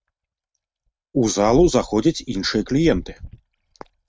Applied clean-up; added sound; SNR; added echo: neural mask model RNNoise.